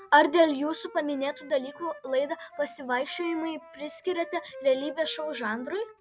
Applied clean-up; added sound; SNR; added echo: none; Wind instrument, woodwind instrument; 18 dB; none.